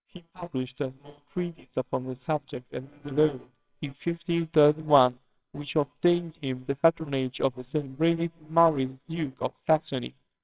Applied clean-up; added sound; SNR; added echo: neural separator model SepFormer WHAMR!.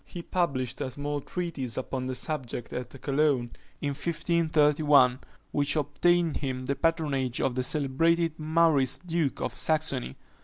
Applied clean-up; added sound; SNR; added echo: none; none; none; none.